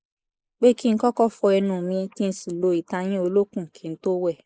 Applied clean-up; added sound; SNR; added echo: neural mask model Resemble Enhance denoiser.